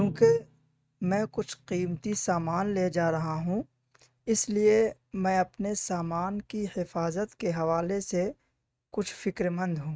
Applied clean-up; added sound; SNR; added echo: neural mask model RNNoise.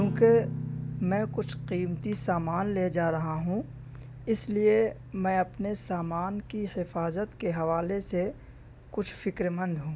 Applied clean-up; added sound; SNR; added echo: none; Guitar; 11 dB; none.